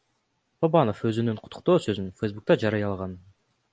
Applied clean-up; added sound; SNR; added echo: none; none; none; none.